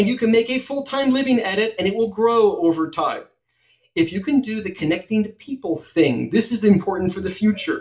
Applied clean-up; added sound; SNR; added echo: none; none; none; reverberation time 0.2 s.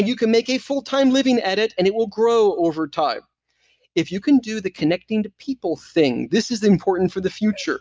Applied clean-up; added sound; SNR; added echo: none; none; none; none.